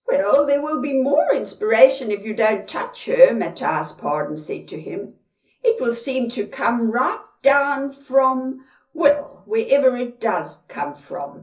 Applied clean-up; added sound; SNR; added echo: none; none; none; reverberation time 0.4 s.